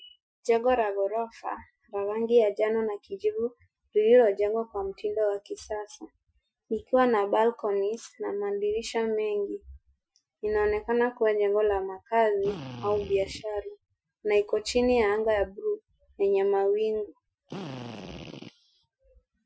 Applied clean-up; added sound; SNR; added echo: classical method Wiener filter.